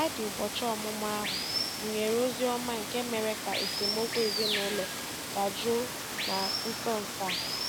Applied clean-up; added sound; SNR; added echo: none; Water; 1 dB; none.